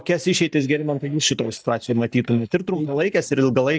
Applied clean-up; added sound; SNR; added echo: neural mask model DeepFilterNet 3.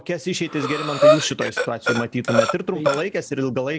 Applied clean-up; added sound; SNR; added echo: none; Breathing; -3 dB; none.